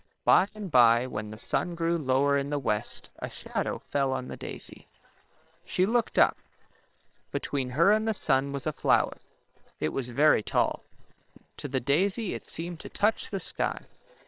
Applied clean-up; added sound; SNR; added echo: neural separator model SepFormer WHAM!.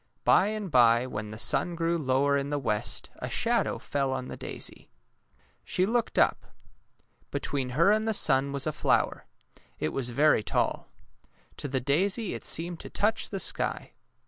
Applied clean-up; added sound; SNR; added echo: none; none; none; none.